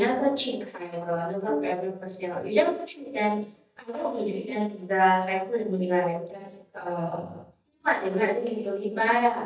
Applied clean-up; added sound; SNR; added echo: neural mask model DeepFilterNet 3.